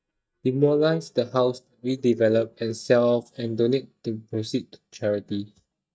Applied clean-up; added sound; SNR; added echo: neural mask model DeepFilterNet 3.